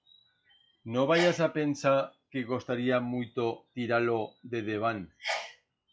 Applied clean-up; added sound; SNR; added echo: classical method log-MMSE.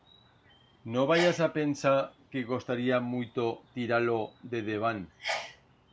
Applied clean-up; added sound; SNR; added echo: none; Sneeze; 13 dB; none.